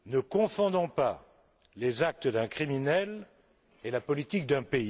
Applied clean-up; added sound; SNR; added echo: none; none; none; none.